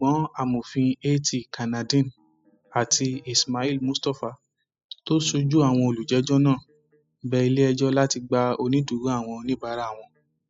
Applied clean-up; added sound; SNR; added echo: classical method spectral subtraction.